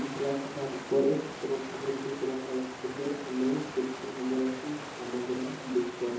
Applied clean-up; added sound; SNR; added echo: none; Water; 10 dB; reverberation time 2.8 s.